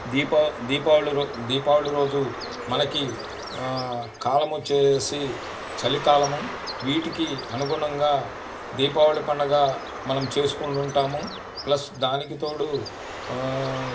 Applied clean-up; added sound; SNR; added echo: none; Bird; 11 dB; reverberation time 0.4 s.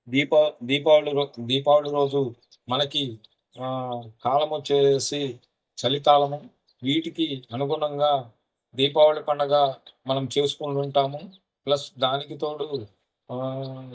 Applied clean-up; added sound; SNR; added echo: neural mask model DeepFilterNet 3.